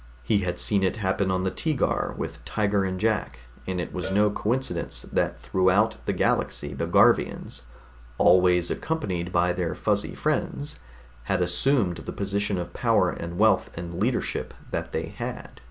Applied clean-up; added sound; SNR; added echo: none; Cowbell; 17 dB; none.